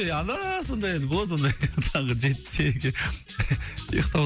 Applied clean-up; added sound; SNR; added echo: none; none; none; none.